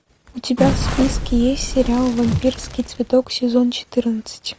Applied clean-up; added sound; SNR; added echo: none; Crackle; 5 dB; none.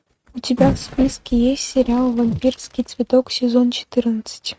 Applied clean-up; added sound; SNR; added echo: neural mask model RNNoise.